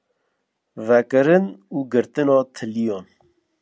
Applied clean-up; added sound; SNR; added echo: none; none; none; none.